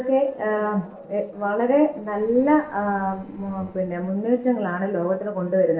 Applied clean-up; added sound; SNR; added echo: neural separator model SepFormer DNS4.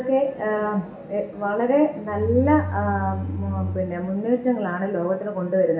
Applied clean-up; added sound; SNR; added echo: none; Bowed string instrument; 5 dB; reverberation time 0.6 s.